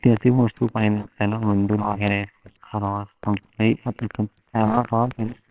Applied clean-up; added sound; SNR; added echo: neural separator model SepFormer WHAMR!.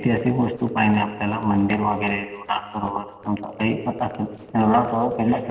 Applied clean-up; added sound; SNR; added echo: neural separator model SepFormer DNS4.